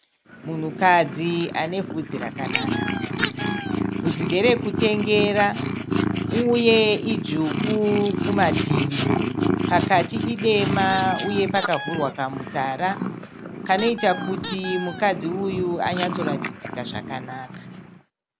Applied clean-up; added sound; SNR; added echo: none; Purr + Squeak; 2 dB; none.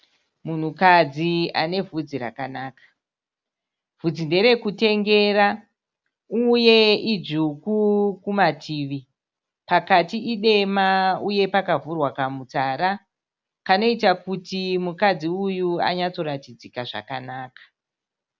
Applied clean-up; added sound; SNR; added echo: none; none; none; none.